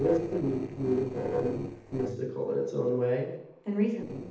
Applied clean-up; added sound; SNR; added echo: neural separator model SepFormer DNS4.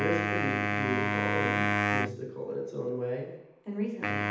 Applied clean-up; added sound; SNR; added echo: none; Wind instrument, woodwind instrument; -3 dB; reverberation time 0.8 s.